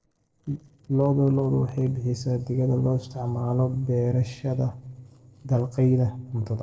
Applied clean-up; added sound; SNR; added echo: neural separator model SepFormer DNS4.